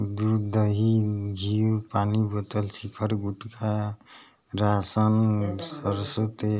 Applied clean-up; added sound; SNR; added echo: none; none; none; none.